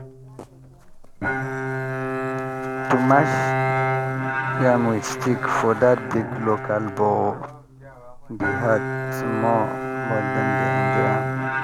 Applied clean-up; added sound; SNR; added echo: none; Bowed string instrument; 1 dB; none.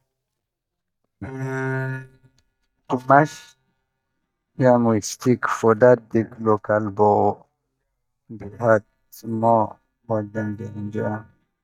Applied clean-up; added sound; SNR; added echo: neural mask model DeepFilterNet 3.